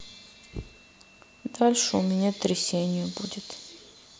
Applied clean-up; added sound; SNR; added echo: none; none; none; none.